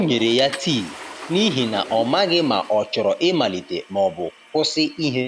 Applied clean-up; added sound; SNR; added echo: none; Toilet flush / Water; 17 dB; none.